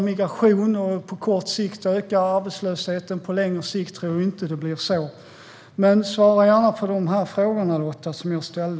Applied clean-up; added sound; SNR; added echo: none; none; none; none.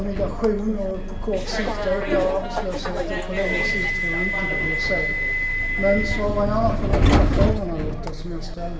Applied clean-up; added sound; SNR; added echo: none; Subway, metro, underground; -3 dB; reverberation time 1.9 s.